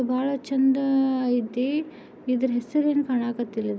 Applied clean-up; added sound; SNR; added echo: none; none; none; none.